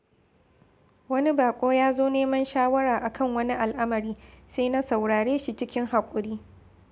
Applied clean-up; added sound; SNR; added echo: none; none; none; none.